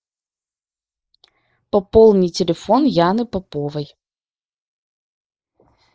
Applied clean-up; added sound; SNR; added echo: neural mask model Resemble Enhance denoiser.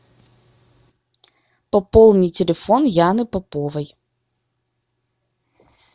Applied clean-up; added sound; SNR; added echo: none; none; none; none.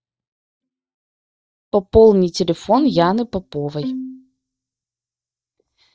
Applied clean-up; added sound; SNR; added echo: neural mask model DeepFilterNet 3.